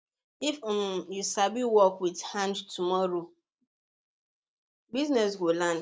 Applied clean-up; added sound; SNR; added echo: none; none; none; none.